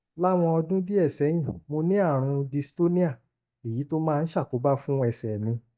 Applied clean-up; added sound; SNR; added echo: neural mask model DeepFilterNet 3.